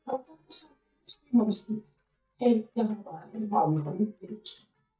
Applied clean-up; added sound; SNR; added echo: neural mask model DeepFilterNet 3.